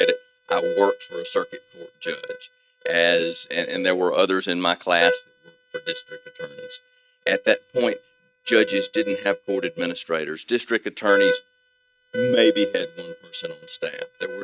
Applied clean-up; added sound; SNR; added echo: neural mask model RNNoise.